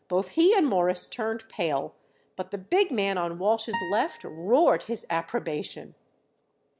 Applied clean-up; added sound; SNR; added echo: none; Acoustic guitar; 12 dB; none.